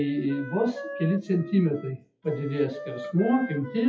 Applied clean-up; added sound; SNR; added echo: classical method WPE with log-MMSE.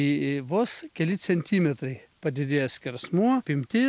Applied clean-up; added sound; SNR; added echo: none; none; none; none.